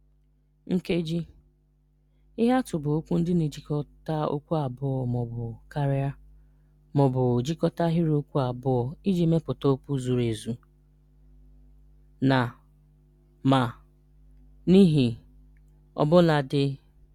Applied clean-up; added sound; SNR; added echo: none; none; none; none.